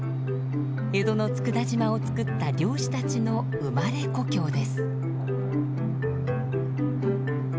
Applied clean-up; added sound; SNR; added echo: none; Organ; -1 dB; none.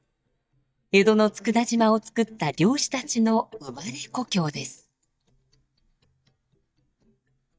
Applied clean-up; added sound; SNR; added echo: neural mask model DeepFilterNet 3.